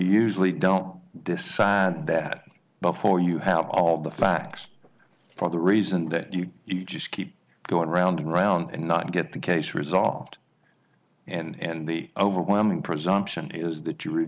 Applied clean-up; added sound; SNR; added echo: none; none; none; none.